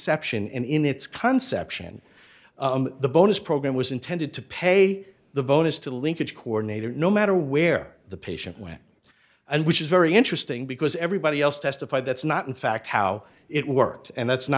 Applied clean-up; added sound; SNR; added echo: none; none; none; none.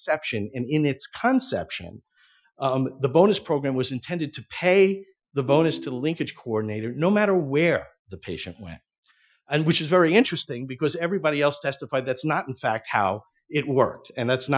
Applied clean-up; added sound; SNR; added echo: classical method Wiener filter.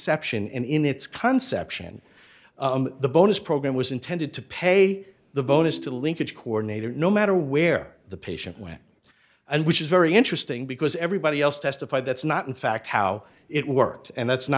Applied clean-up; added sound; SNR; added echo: none; Ringtone; 14 dB; none.